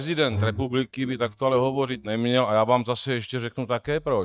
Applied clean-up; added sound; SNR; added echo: neural mask model DeepFilterNet 3.